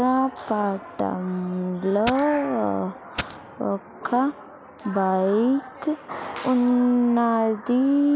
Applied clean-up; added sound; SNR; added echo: none; Coin (dropping); 10 dB; none.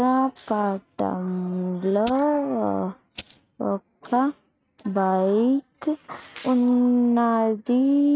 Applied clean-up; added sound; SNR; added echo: neural mask model RNNoise.